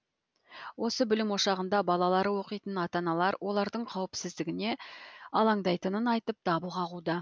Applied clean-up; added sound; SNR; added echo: none; none; none; none.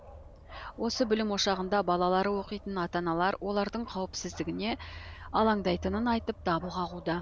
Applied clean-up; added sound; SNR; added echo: none; Bark; 16 dB; none.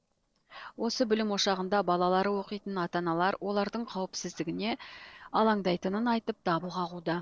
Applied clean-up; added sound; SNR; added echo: neural separator model SepFormer DNS4.